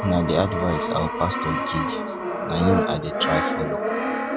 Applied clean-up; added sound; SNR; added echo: none; Brass instrument; 0 dB; none.